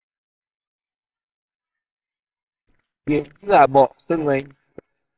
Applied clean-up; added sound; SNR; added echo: neural separator model SepFormer WHAMR!.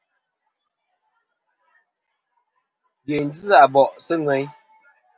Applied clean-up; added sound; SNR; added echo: none; none; none; none.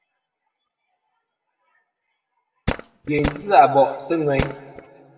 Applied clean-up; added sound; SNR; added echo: none; Tools; 5 dB; reverberation time 1.4 s.